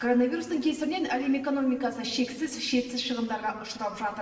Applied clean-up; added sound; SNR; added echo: none; none; none; reverberation time 1.2 s.